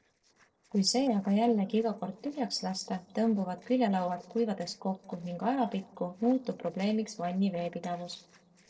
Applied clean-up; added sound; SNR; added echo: neural separator model SepFormer DNS4.